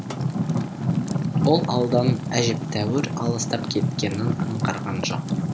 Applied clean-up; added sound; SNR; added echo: none; Fire; -1 dB; none.